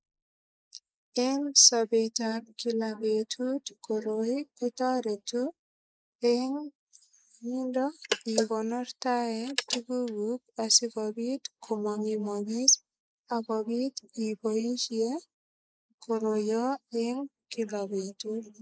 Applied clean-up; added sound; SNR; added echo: neural mask model Resemble Enhance denoiser.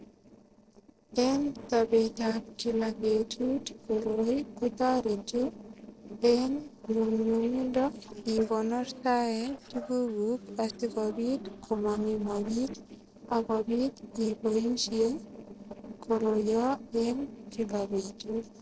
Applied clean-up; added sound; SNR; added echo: neural separator model SepFormer DNS4.